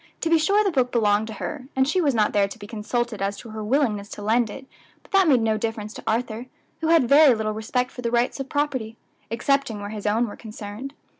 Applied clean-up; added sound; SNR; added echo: none; none; none; none.